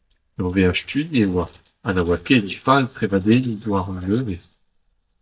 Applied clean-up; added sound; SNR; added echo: neural mask model DeepFilterNet 3.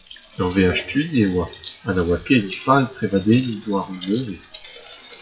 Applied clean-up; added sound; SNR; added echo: classical method WPE with log-MMSE.